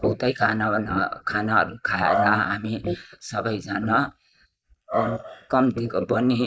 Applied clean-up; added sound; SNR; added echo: neural mask model Resemble Enhance denoiser.